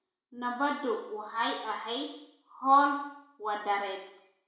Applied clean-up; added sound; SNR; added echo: none; none; none; reverberation time 0.6 s.